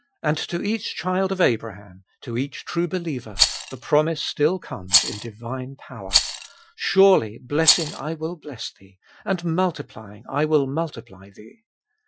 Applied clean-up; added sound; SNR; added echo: classical method Wiener filter.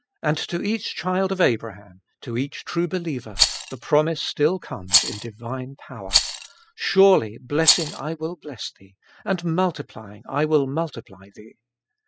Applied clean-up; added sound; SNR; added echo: classical method spectral subtraction.